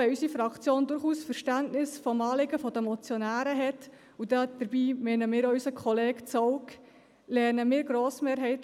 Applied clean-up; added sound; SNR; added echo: none; none; none; none.